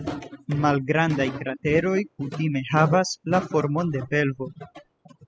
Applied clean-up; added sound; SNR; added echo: classical method spectral subtraction.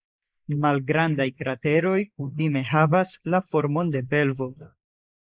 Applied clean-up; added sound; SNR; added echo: neural mask model Resemble Enhance denoiser.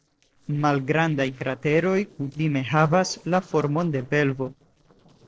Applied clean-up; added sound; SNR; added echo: neural separator model SepFormer DNS4.